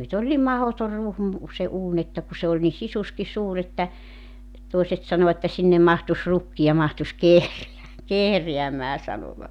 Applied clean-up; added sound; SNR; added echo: none; none; none; none.